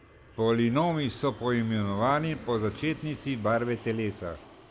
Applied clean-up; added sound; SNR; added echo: none; Clock + Aircraft; 18 dB; none.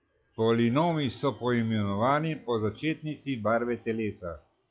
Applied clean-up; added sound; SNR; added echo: classical method log-MMSE.